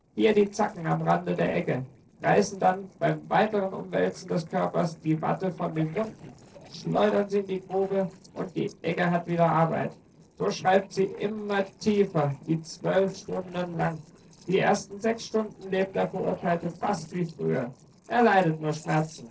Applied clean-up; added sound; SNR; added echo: neural separator model SepFormer DNS4.